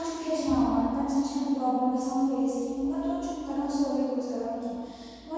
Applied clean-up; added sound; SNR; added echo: none; none; none; reverberation time 2.1 s.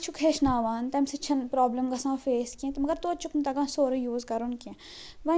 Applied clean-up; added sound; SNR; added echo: none; none; none; none.